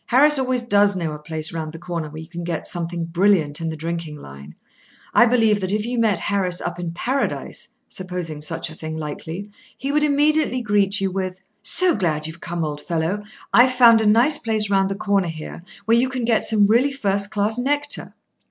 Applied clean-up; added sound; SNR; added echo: none; none; none; none.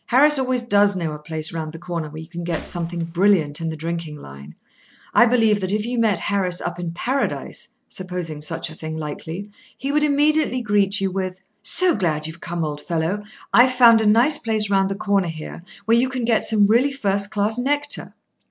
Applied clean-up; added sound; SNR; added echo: none; Gunshot, gunfire; 20 dB; none.